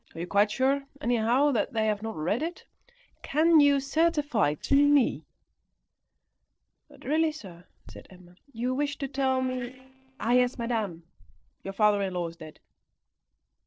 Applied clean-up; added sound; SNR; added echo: neural separator model SepFormer DNS4.